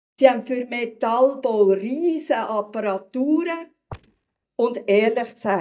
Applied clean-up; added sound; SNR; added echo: neural mask model DeepFilterNet 3.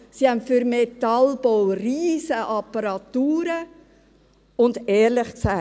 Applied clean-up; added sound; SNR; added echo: none; none; none; none.